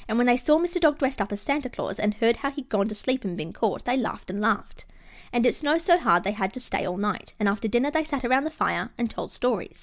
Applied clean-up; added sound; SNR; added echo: none; none; none; none.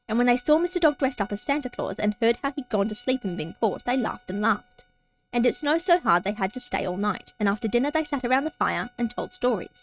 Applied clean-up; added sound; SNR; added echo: neural mask model RNNoise.